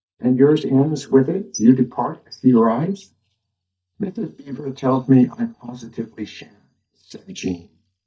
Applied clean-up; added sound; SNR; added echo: neural mask model DeepFilterNet 3.